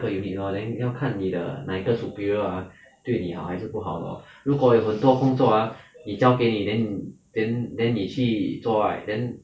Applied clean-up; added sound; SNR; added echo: none; none; none; none.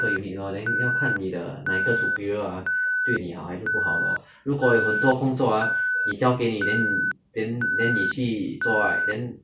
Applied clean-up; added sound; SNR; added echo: none; Alarm; 0 dB; none.